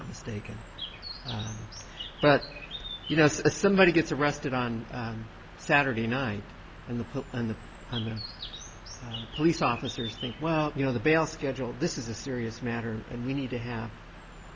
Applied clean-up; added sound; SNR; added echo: none; Bird; 14 dB; none.